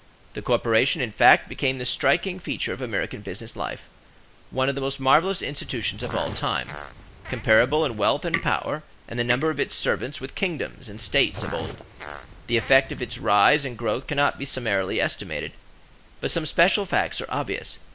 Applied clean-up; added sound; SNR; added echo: none; Tick + Fart; 12 dB; none.